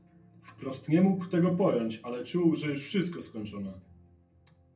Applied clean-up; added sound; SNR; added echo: none; none; none; reverberation time 0.3 s.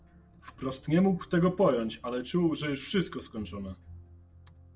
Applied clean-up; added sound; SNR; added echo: none; none; none; none.